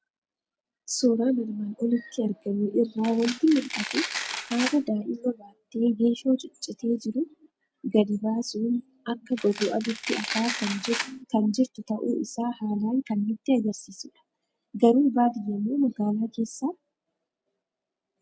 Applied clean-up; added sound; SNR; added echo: none; Domestic sounds, home sounds; 7 dB; none.